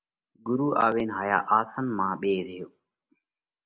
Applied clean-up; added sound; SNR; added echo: none; none; none; none.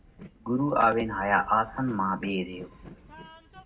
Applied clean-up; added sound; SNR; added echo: none; Train; 20 dB; reverberation time 0.3 s.